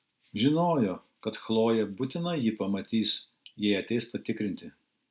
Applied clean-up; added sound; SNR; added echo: none; none; none; none.